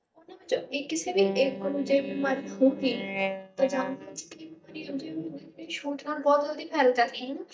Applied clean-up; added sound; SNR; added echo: neural mask model DeepFilterNet 3.